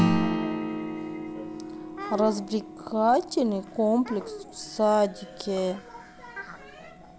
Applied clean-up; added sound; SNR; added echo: none; Acoustic guitar / Strum; 5 dB; none.